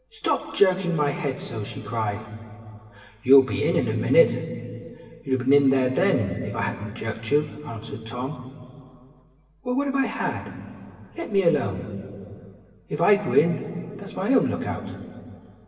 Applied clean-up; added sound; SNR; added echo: none; none; none; reverberation time 2.4 s.